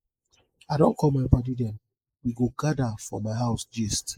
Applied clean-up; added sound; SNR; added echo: neural mask model Resemble Enhance denoiser.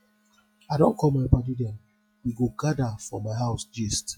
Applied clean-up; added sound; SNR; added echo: classical method log-MMSE.